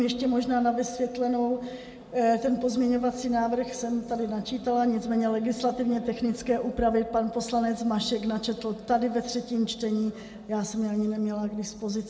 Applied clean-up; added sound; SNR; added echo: none; none; none; reverberation time 1.0 s.